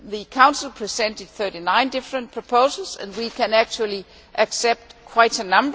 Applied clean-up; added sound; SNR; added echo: none; none; none; none.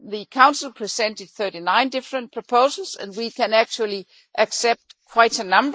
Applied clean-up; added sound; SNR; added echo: neural mask model Resemble Enhance denoiser.